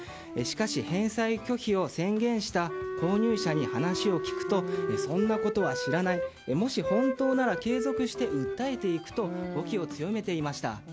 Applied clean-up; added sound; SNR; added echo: none; Wind instrument, woodwind instrument + Wind instrument, woodwind instrument; 6 dB; none.